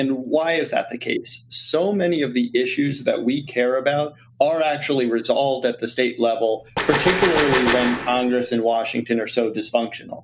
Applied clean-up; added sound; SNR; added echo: none; Gunshot, gunfire; 2 dB; none.